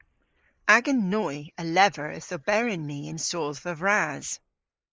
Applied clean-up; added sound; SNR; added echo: neural mask model Resemble Enhance denoiser.